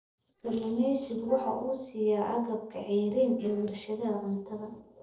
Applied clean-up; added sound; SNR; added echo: neural separator model SepFormer DNS4.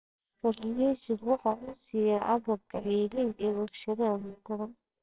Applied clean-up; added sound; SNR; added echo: neural separator model SepFormer WHAMR!.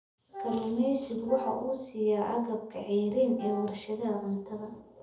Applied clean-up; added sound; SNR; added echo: none; Wind instrument, woodwind instrument; 11 dB; reverberation time 0.7 s.